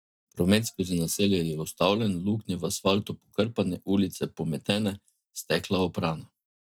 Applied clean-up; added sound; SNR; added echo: neural mask model DeepFilterNet 3.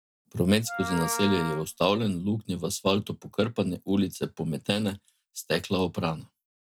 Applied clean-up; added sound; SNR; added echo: none; Wind instrument, woodwind instrument; 7 dB; none.